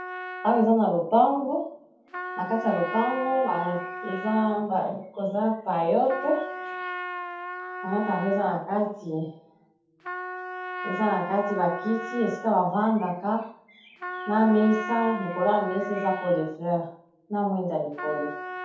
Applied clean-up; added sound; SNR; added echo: none; Trumpet; 11 dB; reverberation time 0.6 s.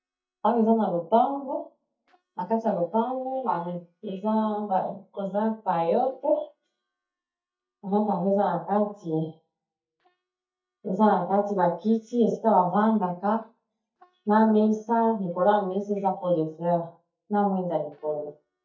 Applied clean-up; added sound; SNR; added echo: neural mask model DeepFilterNet 3.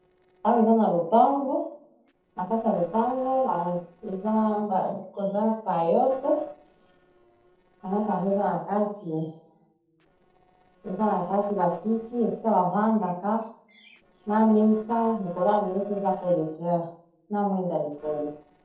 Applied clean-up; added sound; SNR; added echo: neural separator model SepFormer DNS4.